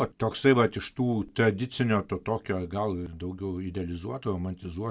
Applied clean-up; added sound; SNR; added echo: none; none; none; none.